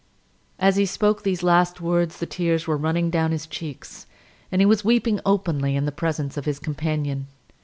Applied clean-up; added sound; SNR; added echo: none; none; none; none.